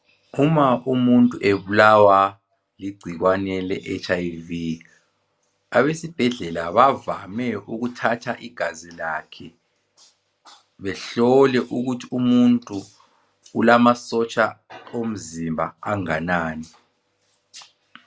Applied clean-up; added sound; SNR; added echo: none; none; none; none.